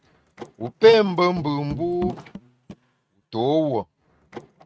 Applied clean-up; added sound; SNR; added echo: neural mask model RNNoise.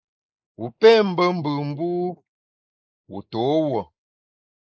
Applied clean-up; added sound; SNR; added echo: neural mask model Resemble Enhance denoiser.